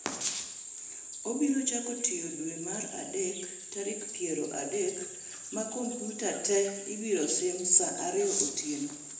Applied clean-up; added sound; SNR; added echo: none; none; none; reverberation time 0.9 s.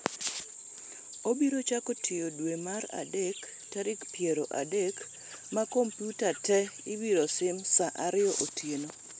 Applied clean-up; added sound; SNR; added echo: none; none; none; none.